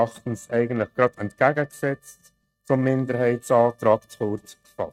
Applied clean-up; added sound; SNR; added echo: neural mask model RNNoise.